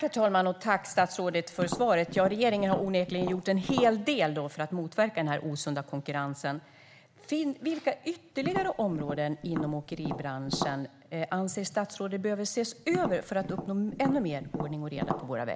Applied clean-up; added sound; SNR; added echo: none; Tap; 7 dB; none.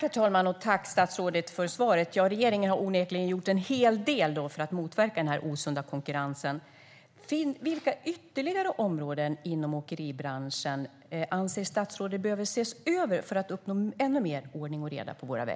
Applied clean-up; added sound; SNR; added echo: none; none; none; none.